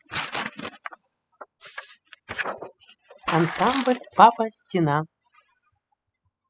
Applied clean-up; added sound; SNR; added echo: classical method spectral subtraction.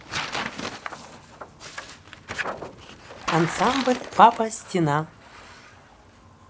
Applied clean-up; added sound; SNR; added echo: none; Shatter + Tearing; 9 dB; none.